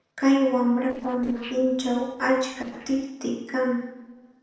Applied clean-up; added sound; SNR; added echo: neural separator model SepFormer DNS4.